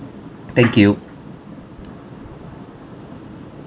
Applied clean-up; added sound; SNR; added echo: none; none; none; none.